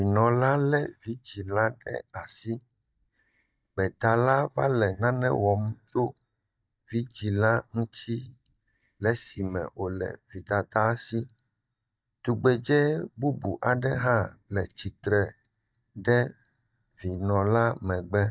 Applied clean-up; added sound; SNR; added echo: neural mask model DeepFilterNet 3.